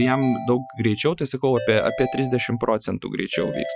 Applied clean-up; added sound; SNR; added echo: classical method Wiener filter.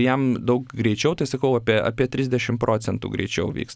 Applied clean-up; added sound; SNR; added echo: none; none; none; none.